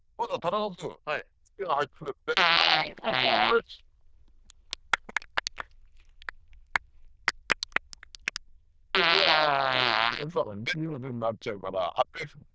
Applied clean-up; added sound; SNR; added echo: neural diffusion model UNIVERSE++.